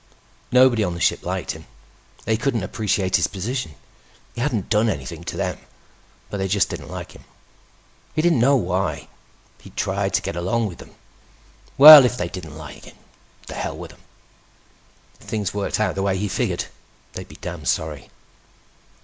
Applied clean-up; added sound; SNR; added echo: none; none; none; none.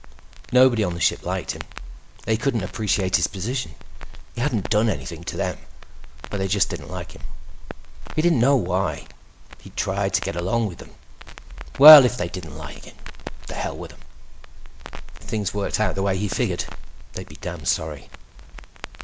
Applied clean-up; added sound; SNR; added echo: none; Crackle; 7 dB; none.